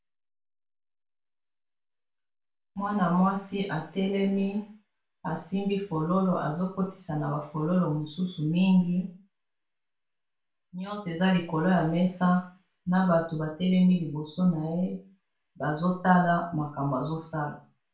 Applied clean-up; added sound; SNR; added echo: none; none; none; reverberation time 0.4 s.